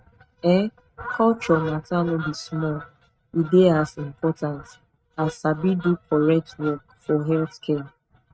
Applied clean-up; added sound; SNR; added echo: neural mask model RNNoise.